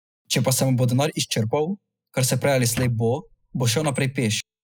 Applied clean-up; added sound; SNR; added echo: classical method spectral subtraction.